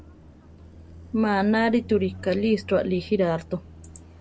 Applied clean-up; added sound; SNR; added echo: none; Car passing by; 17 dB; none.